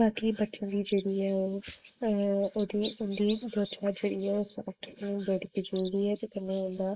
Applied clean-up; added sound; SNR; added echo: neural mask model Resemble Enhance denoiser.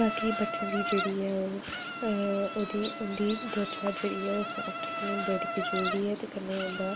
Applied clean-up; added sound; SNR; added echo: none; Insect; 4 dB; none.